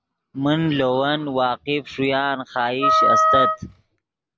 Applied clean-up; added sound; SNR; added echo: none; Wind instrument, woodwind instrument; -4 dB; none.